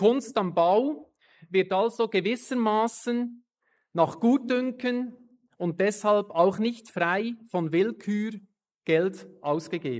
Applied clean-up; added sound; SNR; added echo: neural mask model Resemble Enhance denoiser.